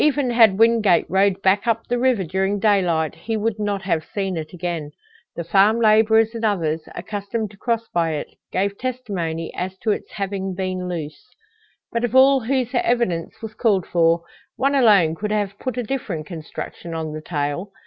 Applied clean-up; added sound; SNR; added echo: none; none; none; none.